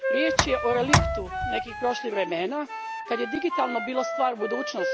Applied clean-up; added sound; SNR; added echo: none; Tick + Wind instrument, woodwind instrument; 0 dB; none.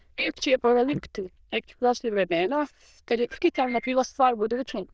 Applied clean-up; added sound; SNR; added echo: neural diffusion model UNIVERSE++.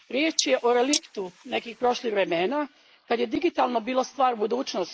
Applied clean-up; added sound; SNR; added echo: neural mask model Resemble Enhance denoiser.